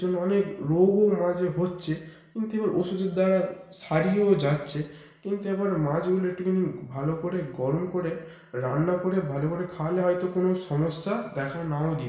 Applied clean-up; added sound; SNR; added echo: none; none; none; reverberation time 0.8 s.